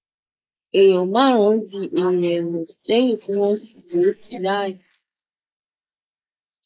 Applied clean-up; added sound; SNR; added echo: neural mask model Resemble Enhance denoiser.